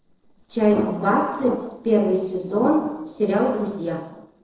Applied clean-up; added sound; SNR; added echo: neural separator model SepFormer DNS4.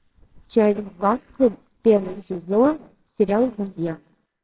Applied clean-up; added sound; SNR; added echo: neural separator model SepFormer WHAMR!.